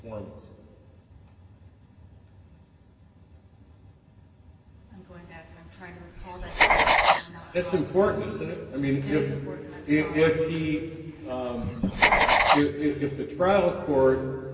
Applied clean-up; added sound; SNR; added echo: none; Writing; -3 dB; reverberation time 1.9 s.